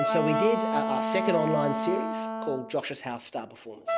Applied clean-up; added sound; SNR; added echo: none; Wind instrument, woodwind instrument; 0 dB; none.